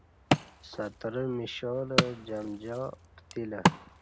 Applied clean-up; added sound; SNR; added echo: none; Wood; -4 dB; none.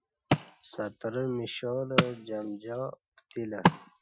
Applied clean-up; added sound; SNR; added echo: classical method Wiener filter.